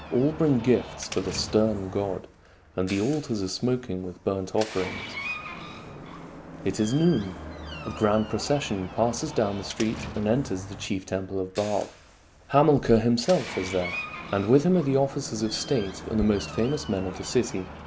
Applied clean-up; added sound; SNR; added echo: none; Door; 13 dB; none.